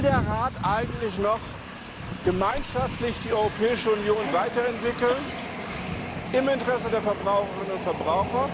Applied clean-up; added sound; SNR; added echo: none; Train; 6 dB; none.